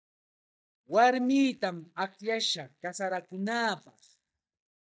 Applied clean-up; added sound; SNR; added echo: neural mask model DeepFilterNet 3.